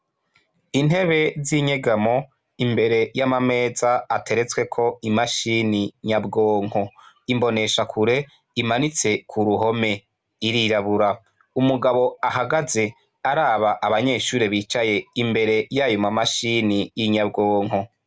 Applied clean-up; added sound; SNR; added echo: none; none; none; none.